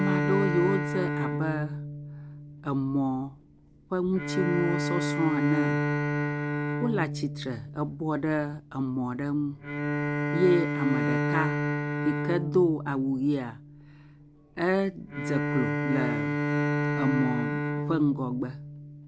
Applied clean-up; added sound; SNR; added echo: none; Bowed string instrument; 1 dB; none.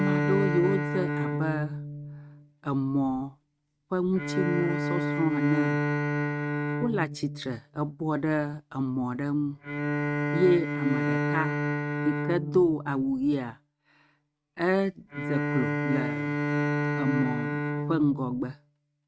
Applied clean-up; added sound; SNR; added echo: neural mask model RNNoise.